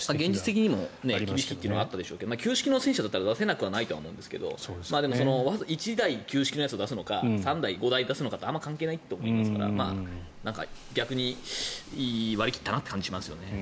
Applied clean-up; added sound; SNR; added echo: none; Hiss / Insect; 18 dB; none.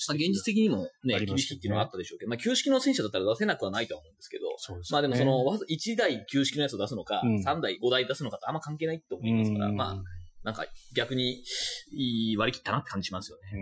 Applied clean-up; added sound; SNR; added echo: classical method Wiener filter.